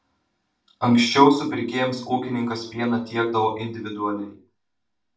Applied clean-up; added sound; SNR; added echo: none; none; none; reverberation time 0.4 s.